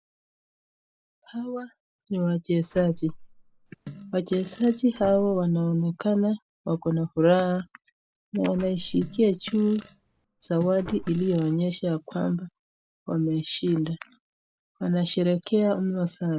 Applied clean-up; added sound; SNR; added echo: none; Fart + Slam; 16 dB; none.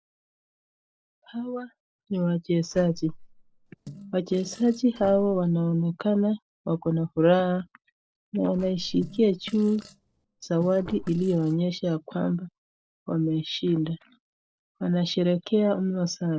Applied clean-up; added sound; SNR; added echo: neural separator model SepFormer DNS4.